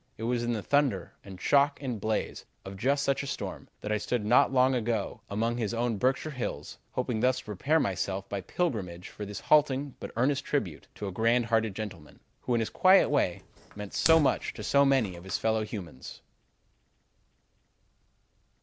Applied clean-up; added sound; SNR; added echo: none; Fire; 12 dB; none.